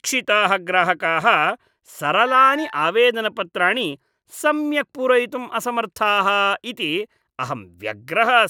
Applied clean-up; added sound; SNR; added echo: none; Wind instrument, woodwind instrument; 16 dB; none.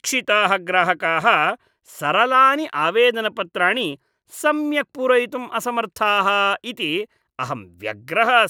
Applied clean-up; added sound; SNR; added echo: none; none; none; none.